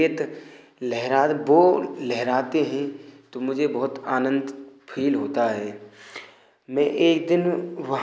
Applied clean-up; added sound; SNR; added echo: none; none; none; none.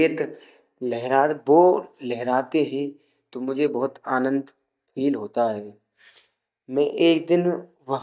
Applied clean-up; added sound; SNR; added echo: neural mask model DeepFilterNet 3.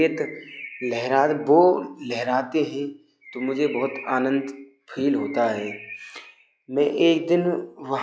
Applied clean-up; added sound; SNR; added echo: classical method log-MMSE.